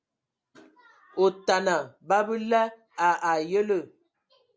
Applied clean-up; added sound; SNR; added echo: none; none; none; none.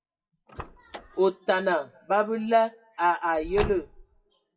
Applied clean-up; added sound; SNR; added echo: classical method WPE with log-MMSE.